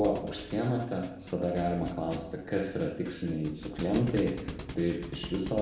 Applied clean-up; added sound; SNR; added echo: none; Thump, thud; 12 dB; reverberation time 1.0 s.